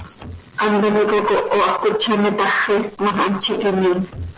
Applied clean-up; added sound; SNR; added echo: none; none; none; none.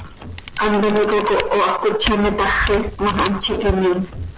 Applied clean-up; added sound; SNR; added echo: none; Camera; 10 dB; none.